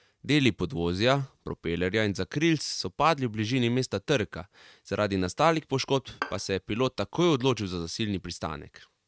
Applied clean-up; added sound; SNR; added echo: neural mask model RNNoise.